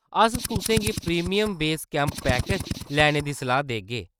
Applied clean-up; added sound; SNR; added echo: neural mask model RNNoise.